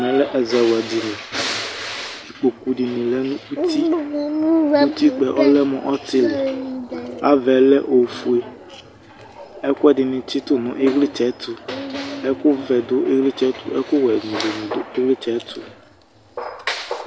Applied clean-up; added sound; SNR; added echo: none; none; none; none.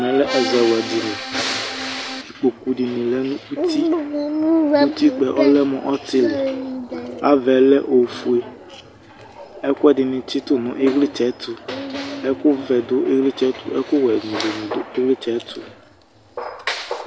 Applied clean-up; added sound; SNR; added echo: none; Accordion; 8 dB; none.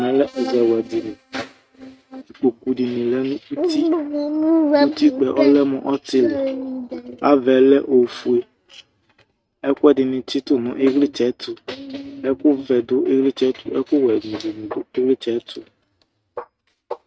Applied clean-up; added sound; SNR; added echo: neural mask model RNNoise.